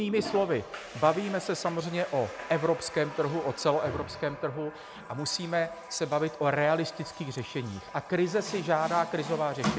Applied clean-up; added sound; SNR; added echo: none; Water tap, faucet; 11 dB; none.